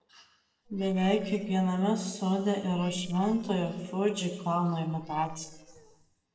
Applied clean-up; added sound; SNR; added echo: neural separator model SepFormer DNS4.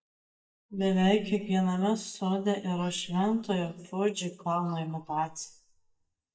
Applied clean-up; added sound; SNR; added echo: neural mask model DeepFilterNet 3.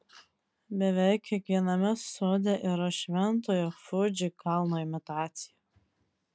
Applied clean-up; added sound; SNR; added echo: none; none; none; none.